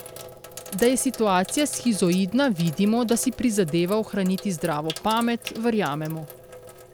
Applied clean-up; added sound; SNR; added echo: none; Sink (filling or washing); 16 dB; none.